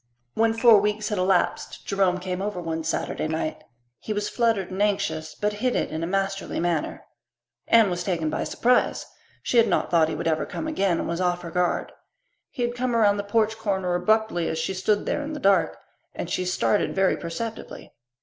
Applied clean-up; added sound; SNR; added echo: neural separator model SepFormer DNS4.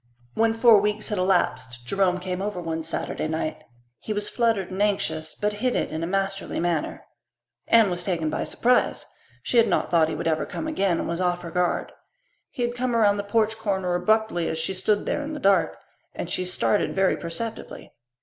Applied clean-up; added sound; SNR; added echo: none; none; none; none.